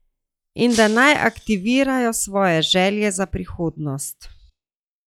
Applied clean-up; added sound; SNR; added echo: classical method log-MMSE.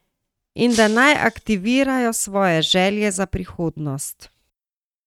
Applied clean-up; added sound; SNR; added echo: neural mask model RNNoise.